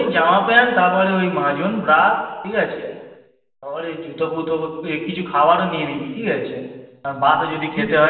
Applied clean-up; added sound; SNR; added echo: none; none; none; reverberation time 1.2 s.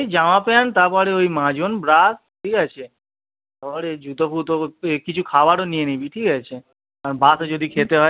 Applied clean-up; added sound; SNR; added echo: none; none; none; none.